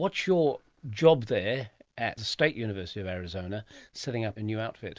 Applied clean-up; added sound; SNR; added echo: none; none; none; none.